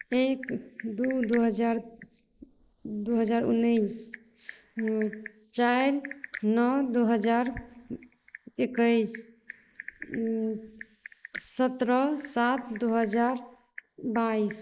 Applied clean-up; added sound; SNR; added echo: neural mask model Resemble Enhance denoiser.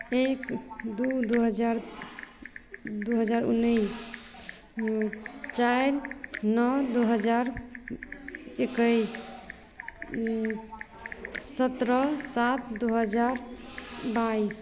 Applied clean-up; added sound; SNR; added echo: none; Typing; 15 dB; none.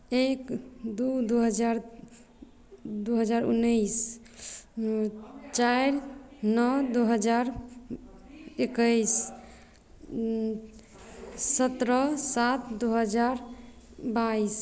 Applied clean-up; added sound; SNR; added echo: none; none; none; none.